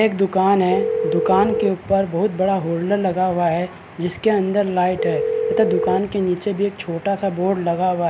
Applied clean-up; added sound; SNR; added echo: none; Telephone; 1 dB; none.